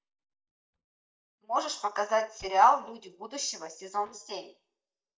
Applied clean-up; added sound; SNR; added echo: neural mask model DeepFilterNet 3.